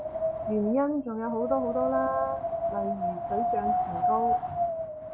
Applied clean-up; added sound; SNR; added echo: none; Wind; -2 dB; none.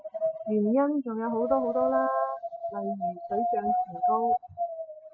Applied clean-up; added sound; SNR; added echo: classical method spectral subtraction.